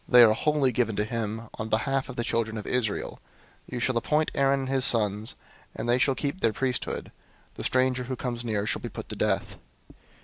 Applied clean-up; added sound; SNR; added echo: none; none; none; none.